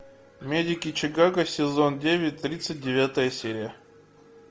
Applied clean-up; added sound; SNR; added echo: none; none; none; none.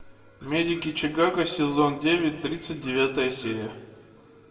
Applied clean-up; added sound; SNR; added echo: none; none; none; reverberation time 1.2 s.